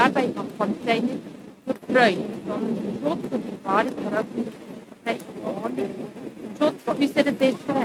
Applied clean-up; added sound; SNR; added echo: neural mask model RNNoise.